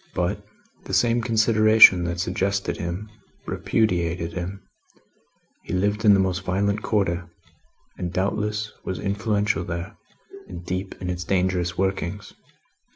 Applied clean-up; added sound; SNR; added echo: none; none; none; none.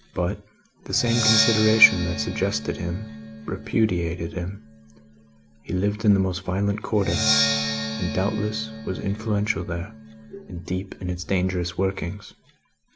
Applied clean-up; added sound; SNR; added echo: none; Percussion; 6 dB; none.